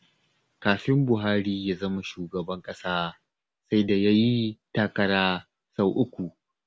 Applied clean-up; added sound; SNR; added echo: none; none; none; none.